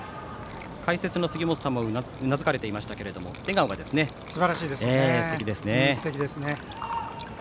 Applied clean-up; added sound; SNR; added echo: none; Water / Liquid; 19 dB; none.